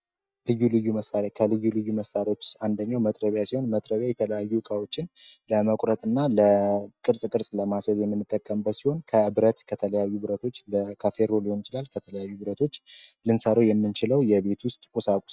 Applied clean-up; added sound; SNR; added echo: neural mask model DeepFilterNet 3.